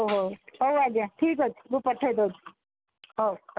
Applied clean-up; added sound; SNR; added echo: none; Tambourine; 20 dB; none.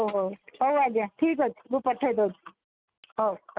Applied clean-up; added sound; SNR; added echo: neural mask model RNNoise.